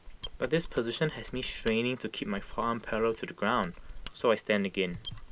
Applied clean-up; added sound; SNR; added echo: none; Mechanisms; 13 dB; none.